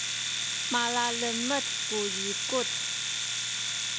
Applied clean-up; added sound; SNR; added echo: none; Domestic sounds, home sounds; -3 dB; none.